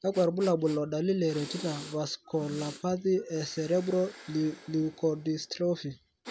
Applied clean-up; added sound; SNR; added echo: none; Breathing; 18 dB; none.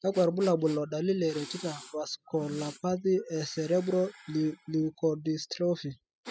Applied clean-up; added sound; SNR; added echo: classical method spectral subtraction.